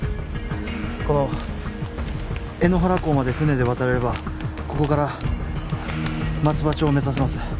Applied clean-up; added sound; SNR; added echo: none; none; none; none.